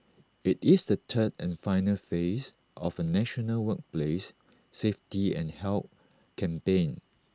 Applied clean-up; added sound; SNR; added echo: none; none; none; none.